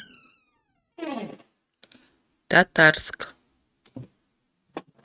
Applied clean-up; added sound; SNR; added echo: neural mask model RNNoise.